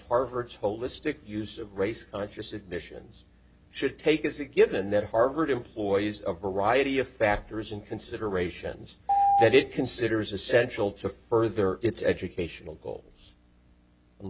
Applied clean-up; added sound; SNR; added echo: none; none; none; none.